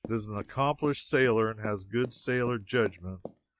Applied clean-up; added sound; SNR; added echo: classical method log-MMSE.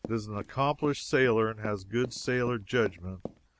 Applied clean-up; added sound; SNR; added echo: none; Run; 16 dB; none.